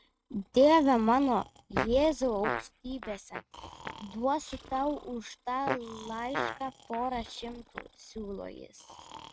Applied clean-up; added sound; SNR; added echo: neural mask model RNNoise.